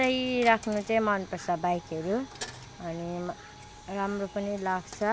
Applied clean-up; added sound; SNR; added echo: none; Coin (dropping); 17 dB; none.